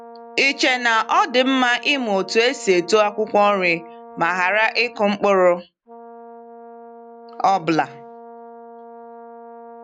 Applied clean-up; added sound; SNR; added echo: none; Brass instrument; 19 dB; none.